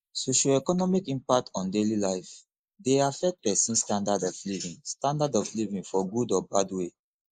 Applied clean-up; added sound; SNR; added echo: neural mask model Resemble Enhance denoiser.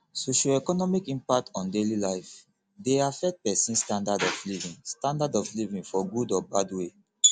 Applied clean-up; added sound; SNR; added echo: none; none; none; none.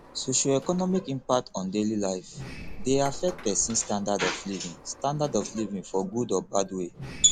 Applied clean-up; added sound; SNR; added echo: none; Sliding door; 14 dB; none.